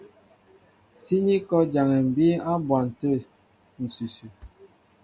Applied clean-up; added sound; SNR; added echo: none; none; none; none.